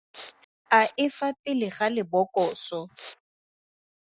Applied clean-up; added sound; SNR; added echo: classical method Wiener filter.